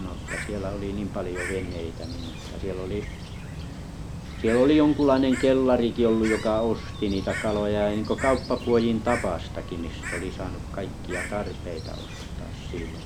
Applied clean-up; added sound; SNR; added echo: none; Bird; 8 dB; none.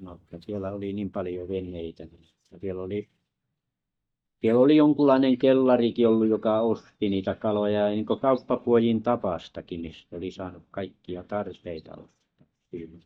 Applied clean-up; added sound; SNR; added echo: neural mask model DeepFilterNet 3.